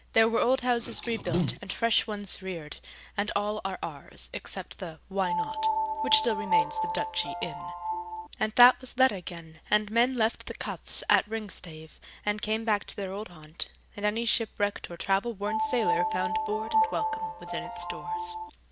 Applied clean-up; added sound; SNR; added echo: none; Piano + Liquid; 0 dB; none.